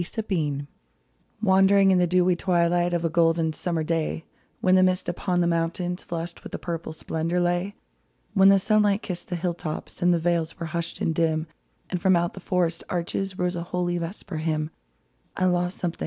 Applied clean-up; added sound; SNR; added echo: none; none; none; none.